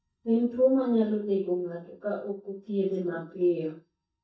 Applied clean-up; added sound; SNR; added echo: neural mask model DeepFilterNet 3.